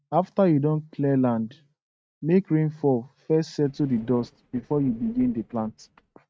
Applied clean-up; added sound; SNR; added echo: neural mask model RNNoise.